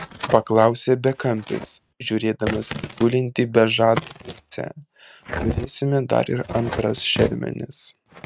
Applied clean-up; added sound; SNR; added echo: neural mask model RNNoise.